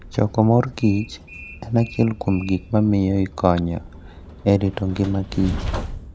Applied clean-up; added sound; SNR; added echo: none; Train; 12 dB; none.